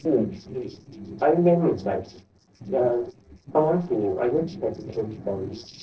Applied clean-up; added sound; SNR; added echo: neural separator model SepFormer DNS4.